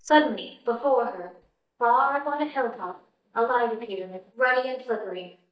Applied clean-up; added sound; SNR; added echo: neural mask model DeepFilterNet 3.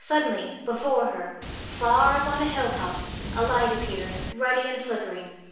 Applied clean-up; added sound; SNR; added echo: none; Water; 7 dB; reverberation time 0.9 s.